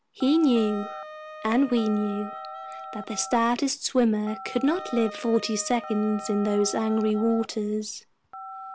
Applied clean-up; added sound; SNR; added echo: none; Telephone + Wind instrument, woodwind instrument; 13 dB; none.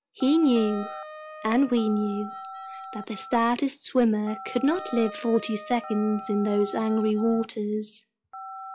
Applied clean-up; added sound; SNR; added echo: classical method log-MMSE.